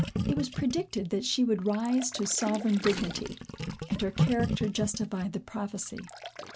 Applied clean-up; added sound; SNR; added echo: none; Gurgling; 5 dB; none.